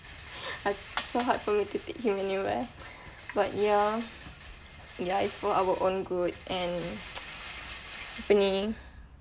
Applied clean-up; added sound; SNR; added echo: none; Rattle + Rattle (instrument); 11 dB; none.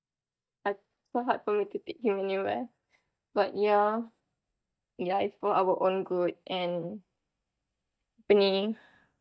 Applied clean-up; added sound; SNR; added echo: neural mask model DeepFilterNet 3.